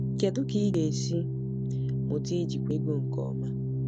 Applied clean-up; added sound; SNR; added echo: none; Organ; -2 dB; none.